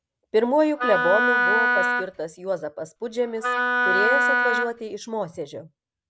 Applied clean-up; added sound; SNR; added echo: none; Wind instrument, woodwind instrument; -3 dB; none.